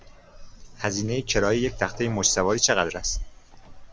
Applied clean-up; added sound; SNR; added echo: none; Keys jangling; 12 dB; none.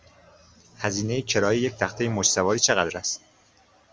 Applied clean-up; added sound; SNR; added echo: none; none; none; none.